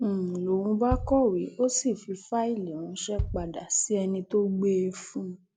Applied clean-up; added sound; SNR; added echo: none; Bass drum; 11 dB; none.